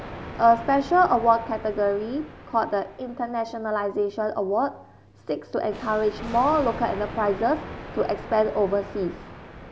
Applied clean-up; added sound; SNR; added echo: none; Thunder; 14 dB; none.